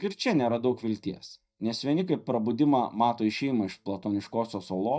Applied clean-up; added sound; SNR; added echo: neural mask model DeepFilterNet 3.